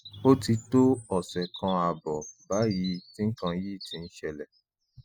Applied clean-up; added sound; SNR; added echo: classical method spectral subtraction.